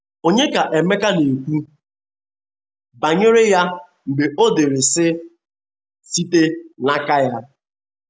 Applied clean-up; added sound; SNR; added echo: none; none; none; none.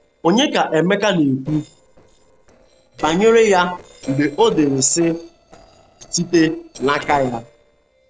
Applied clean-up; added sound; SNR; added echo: neural separator model SepFormer DNS4.